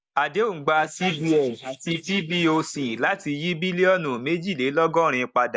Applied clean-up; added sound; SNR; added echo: neural mask model Resemble Enhance denoiser.